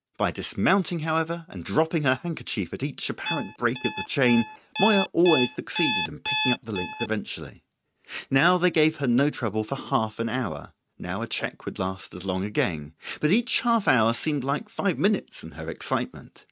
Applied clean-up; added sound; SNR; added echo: neural mask model RNNoise.